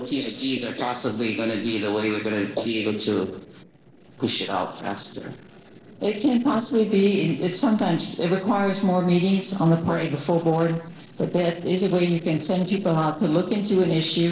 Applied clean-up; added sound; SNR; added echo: neural separator model SepFormer DNS4.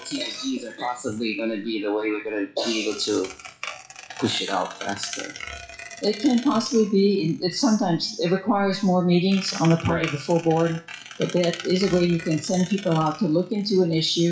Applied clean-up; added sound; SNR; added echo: classical method WPE with log-MMSE.